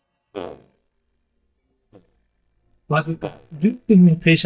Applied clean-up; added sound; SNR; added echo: neural mask model DeepFilterNet 3.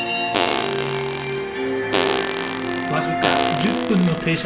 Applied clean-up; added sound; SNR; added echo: none; Fart; 4 dB; reverberation time 0.5 s.